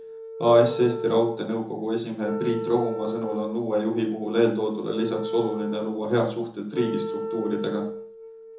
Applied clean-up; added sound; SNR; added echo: none; Wind instrument, woodwind instrument; 8 dB; reverberation time 0.6 s.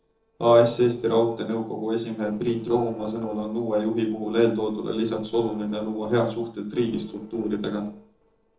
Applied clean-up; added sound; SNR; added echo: neural separator model SepFormer DNS4.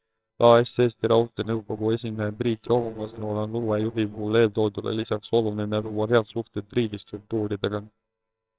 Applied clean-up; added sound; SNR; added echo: neural separator model SepFormer WHAMR!.